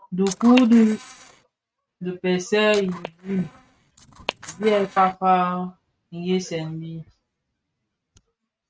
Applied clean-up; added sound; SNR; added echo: neural mask model RNNoise.